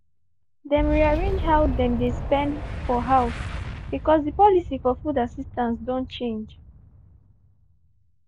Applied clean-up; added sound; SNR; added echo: none; Boom; 6 dB; none.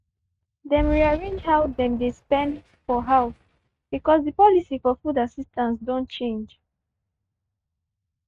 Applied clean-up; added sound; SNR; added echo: neural mask model RNNoise.